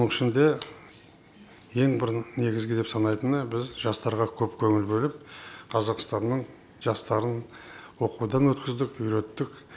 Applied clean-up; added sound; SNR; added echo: none; none; none; none.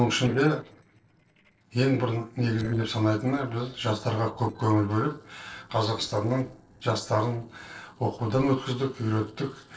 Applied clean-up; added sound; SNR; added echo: neural separator model SepFormer DNS4.